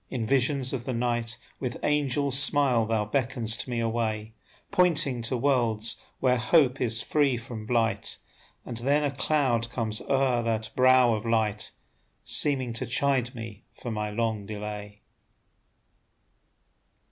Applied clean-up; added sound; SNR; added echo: none; none; none; none.